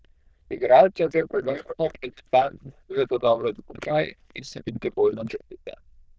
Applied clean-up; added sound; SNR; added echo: neural diffusion model UNIVERSE++.